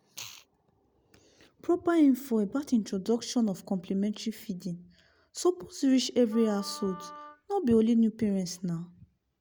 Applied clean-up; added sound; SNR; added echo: none; Wind instrument, woodwind instrument; 18 dB; none.